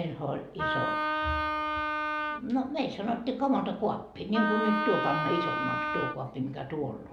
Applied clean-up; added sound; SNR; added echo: none; Wind instrument, woodwind instrument; 0 dB; none.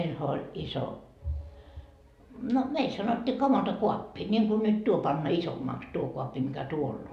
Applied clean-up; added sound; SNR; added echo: none; none; none; none.